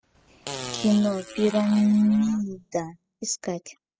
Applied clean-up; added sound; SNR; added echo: classical method spectral subtraction.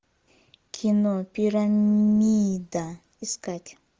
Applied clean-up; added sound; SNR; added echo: none; none; none; none.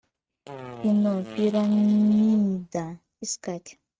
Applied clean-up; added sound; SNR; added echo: neural mask model RNNoise.